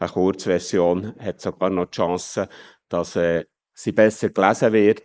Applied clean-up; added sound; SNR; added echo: neural mask model Resemble Enhance denoiser.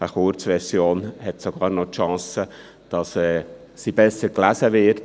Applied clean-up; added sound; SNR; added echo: none; none; none; none.